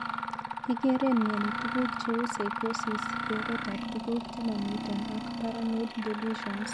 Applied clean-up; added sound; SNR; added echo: none; Mechanisms; 3 dB; none.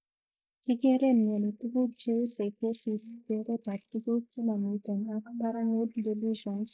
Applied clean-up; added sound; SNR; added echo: neural mask model Resemble Enhance denoiser.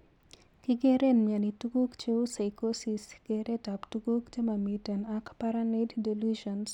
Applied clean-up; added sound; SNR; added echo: none; none; none; none.